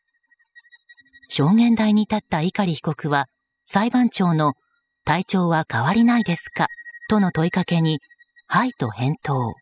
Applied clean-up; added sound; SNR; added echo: classical method spectral subtraction.